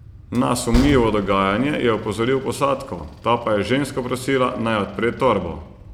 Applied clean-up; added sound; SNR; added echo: none; Train; 11 dB; none.